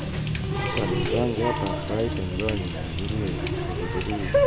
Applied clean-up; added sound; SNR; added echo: none; Water tap, faucet; -4 dB; none.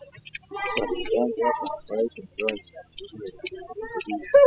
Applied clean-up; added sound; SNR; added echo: classical method spectral subtraction.